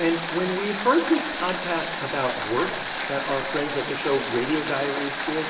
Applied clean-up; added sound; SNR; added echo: none; Water; 0 dB; reverberation time 1.2 s.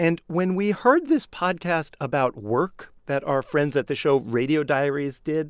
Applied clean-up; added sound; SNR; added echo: none; none; none; none.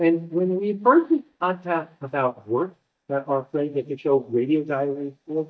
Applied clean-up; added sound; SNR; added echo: neural mask model DeepFilterNet 3.